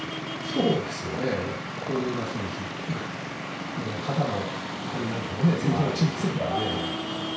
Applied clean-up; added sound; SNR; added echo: none; Traffic noise, roadway noise; 3 dB; reverberation time 0.6 s.